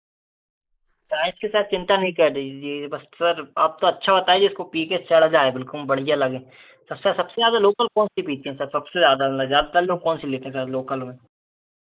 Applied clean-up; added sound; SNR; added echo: neural mask model Resemble Enhance denoiser.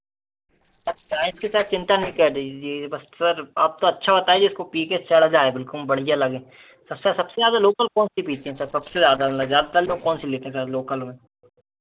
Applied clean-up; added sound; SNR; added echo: neural separator model SepFormer DNS4.